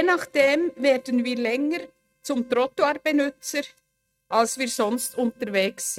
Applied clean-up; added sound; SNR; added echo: neural mask model RNNoise.